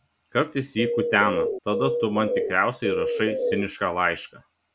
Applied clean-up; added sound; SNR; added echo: none; Bird; 0 dB; none.